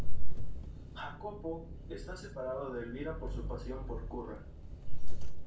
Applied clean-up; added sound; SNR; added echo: none; Engine; 16 dB; reverberation time 0.3 s.